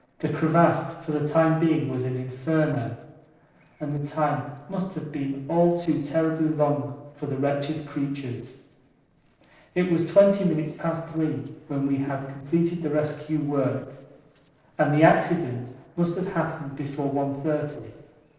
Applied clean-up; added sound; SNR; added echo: neural separator model SepFormer DNS4.